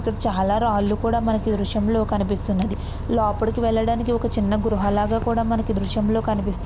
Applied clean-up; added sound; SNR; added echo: none; Bus; 6 dB; none.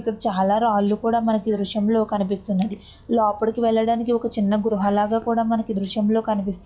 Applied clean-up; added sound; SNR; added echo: classical method log-MMSE.